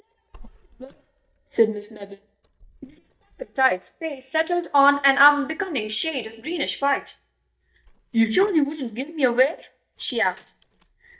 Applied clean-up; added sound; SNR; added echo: neural mask model DeepFilterNet 3.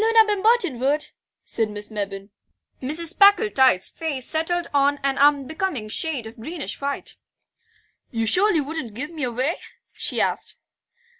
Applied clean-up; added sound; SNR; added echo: none; none; none; none.